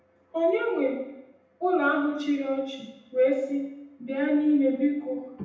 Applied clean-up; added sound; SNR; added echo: none; none; none; reverberation time 0.8 s.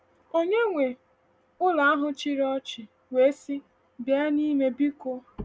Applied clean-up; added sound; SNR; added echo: none; none; none; none.